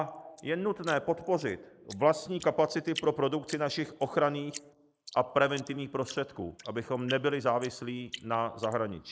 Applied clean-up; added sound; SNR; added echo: neural mask model Resemble Enhance denoiser.